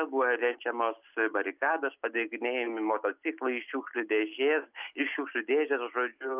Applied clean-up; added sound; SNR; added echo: none; none; none; none.